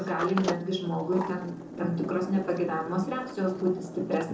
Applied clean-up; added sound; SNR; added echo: none; Sliding door; 9 dB; reverberation time 0.6 s.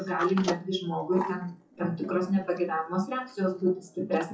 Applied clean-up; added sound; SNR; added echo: classical method WPE with log-MMSE.